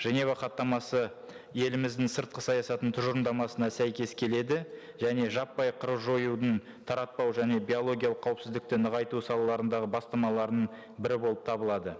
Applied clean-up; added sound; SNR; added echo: none; none; none; none.